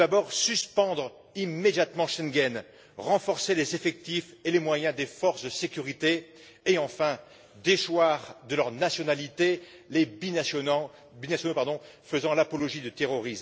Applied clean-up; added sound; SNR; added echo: none; none; none; none.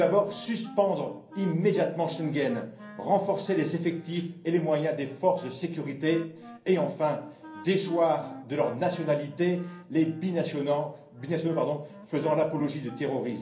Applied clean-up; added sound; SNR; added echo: none; Wind instrument, woodwind instrument; 20 dB; reverberation time 0.6 s.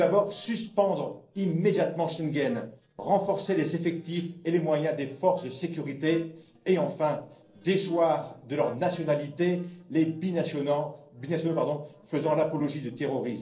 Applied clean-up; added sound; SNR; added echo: neural separator model SepFormer DNS4.